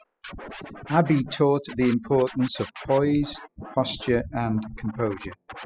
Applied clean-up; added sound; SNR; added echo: classical method spectral subtraction.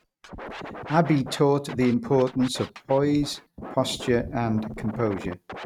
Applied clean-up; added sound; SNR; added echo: neural mask model RNNoise.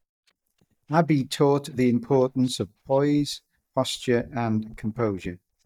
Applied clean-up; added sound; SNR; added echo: neural mask model DeepFilterNet 3.